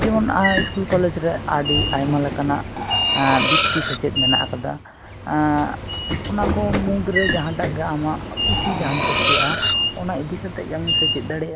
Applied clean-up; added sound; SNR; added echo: none; Cutlery, silverware + Sliding door / Train; -1 dB; none.